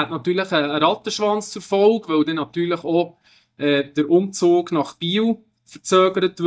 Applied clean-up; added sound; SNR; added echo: neural mask model DeepFilterNet 3.